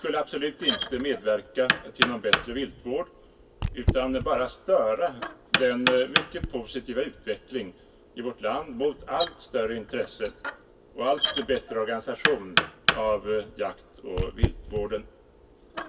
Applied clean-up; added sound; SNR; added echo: none; Knock; 2 dB; reverberation time 0.1 s.